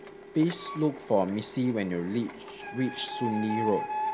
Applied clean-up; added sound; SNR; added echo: none; Printer; 7 dB; none.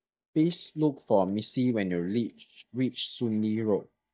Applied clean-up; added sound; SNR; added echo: neural mask model DeepFilterNet 3.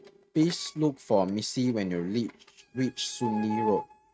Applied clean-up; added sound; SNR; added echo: neural mask model RNNoise.